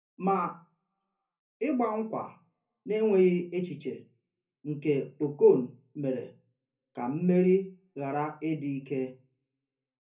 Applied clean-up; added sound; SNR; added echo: none; none; none; reverberation time 0.4 s.